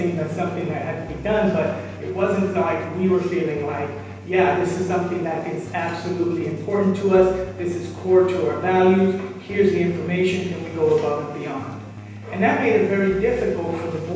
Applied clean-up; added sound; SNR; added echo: none; Keyboard (musical); 16 dB; reverberation time 0.9 s.